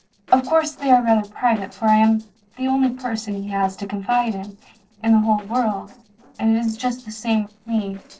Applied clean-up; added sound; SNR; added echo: neural separator model SepFormer DNS4.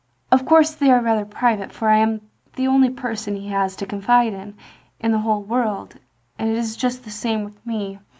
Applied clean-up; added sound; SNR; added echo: none; none; none; none.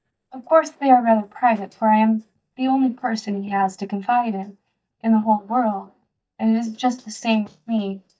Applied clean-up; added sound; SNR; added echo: neural mask model DeepFilterNet 3.